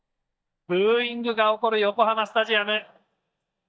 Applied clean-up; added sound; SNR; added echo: neural mask model DeepFilterNet 3.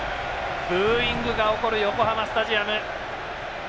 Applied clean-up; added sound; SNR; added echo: none; Gunshot, gunfire; 15 dB; none.